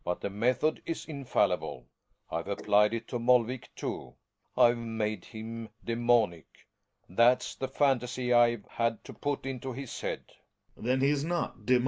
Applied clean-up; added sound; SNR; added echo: neural mask model Resemble Enhance denoiser.